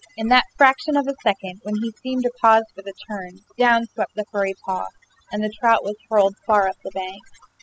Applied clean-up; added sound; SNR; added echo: classical method spectral subtraction.